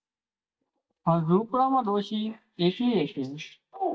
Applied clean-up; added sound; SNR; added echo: neural mask model DeepFilterNet 3.